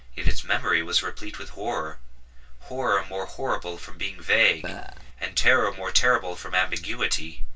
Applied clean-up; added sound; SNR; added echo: none; Burping, eructation; 13 dB; reverberation time 0.2 s.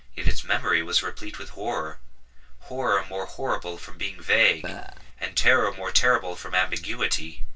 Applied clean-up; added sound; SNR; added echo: neural separator model SepFormer DNS4.